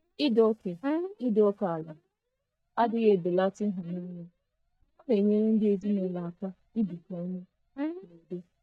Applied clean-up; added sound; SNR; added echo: neural mask model DeepFilterNet 3.